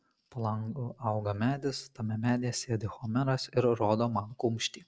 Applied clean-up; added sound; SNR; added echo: none; none; none; none.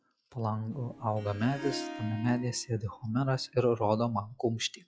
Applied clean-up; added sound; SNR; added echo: classical method log-MMSE.